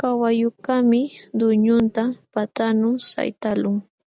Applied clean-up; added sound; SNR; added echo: none; none; none; none.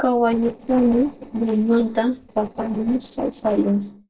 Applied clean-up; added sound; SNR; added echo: neural separator model SepFormer DNS4.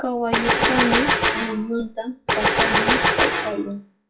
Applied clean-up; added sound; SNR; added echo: classical method WPE with log-MMSE.